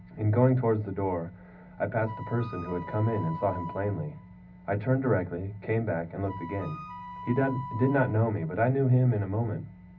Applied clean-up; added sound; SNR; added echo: none; Wind instrument, woodwind instrument; 13 dB; reverberation time 0.4 s.